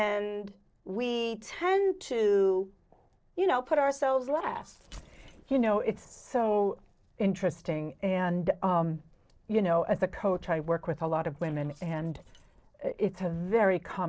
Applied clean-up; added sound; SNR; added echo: neural separator model SepFormer DNS4.